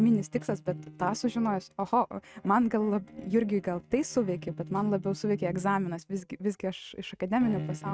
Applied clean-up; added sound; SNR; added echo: neural mask model RNNoise.